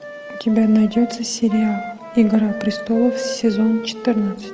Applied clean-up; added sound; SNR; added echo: none; Wind instrument, woodwind instrument; 12 dB; none.